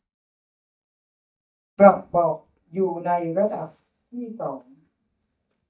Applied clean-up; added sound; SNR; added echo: neural mask model DeepFilterNet 3.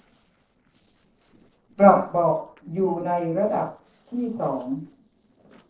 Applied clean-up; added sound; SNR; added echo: neural separator model SepFormer DNS4.